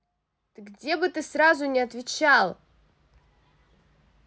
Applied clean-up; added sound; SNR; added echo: none; none; none; none.